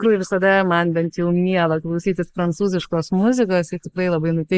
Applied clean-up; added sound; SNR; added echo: neural mask model Resemble Enhance denoiser.